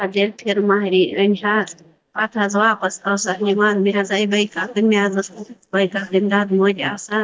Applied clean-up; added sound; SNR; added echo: neural mask model DeepFilterNet 3.